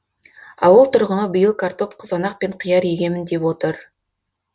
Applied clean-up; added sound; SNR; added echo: none; none; none; none.